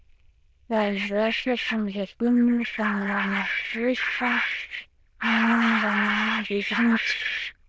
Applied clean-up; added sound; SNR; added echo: neural diffusion model UNIVERSE++.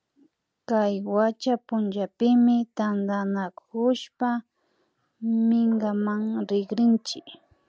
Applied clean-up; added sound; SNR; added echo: none; none; none; none.